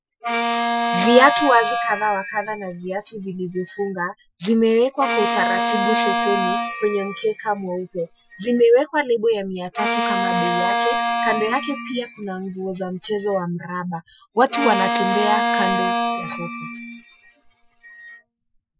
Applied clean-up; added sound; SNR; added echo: classical method Wiener filter.